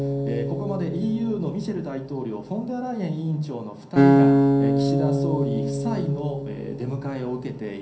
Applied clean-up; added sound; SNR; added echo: none; Acoustic guitar; -4 dB; reverberation time 0.6 s.